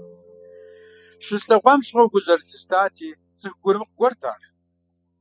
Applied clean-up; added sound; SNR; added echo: classical method spectral subtraction.